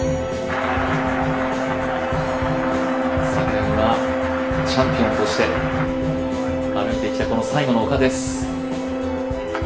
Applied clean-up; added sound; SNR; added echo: none; Organ; 2 dB; reverberation time 0.7 s.